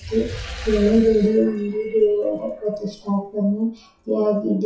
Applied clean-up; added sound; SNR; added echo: classical method WPE with log-MMSE.